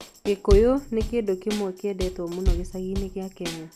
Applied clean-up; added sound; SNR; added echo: none; Drum kit; 3 dB; none.